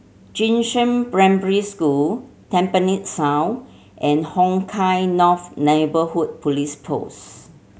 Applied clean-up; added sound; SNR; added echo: none; none; none; none.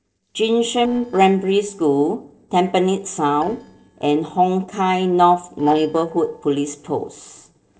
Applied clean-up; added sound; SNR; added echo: neural separator model SepFormer DNS4.